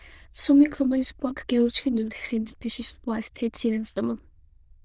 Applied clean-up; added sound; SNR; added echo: neural diffusion model UNIVERSE++.